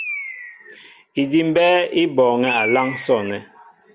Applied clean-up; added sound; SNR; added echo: none; Bird; 11 dB; none.